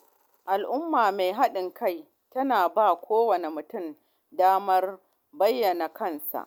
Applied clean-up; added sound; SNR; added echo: none; none; none; none.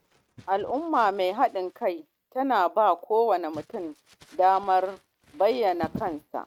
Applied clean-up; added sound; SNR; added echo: neural mask model RNNoise.